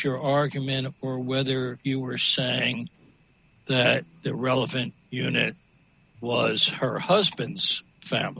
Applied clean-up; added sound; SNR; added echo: none; none; none; none.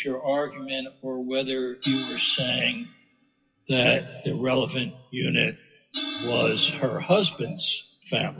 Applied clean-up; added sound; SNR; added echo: classical method WPE with log-MMSE.